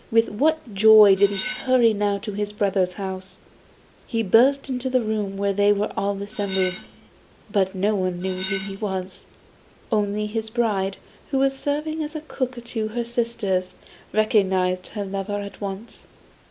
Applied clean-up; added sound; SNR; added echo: none; Cutlery, silverware; 10 dB; none.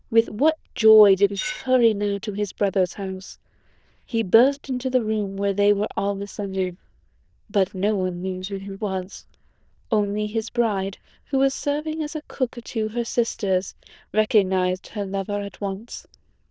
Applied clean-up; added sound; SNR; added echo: neural diffusion model UNIVERSE++.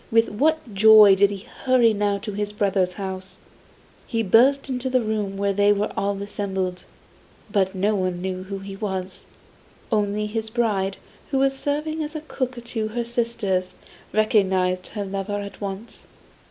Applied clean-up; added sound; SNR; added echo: none; none; none; none.